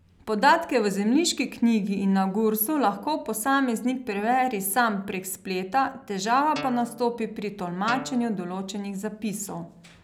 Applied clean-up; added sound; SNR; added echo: none; Guitar; 14 dB; none.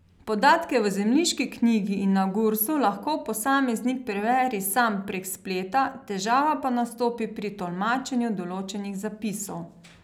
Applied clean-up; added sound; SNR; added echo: none; none; none; none.